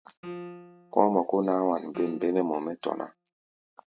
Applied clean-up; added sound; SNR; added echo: neural mask model RNNoise.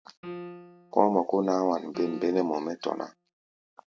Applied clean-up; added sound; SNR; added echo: none; Piano; 15 dB; none.